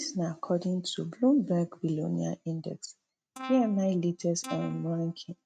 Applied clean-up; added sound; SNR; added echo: neural mask model RNNoise.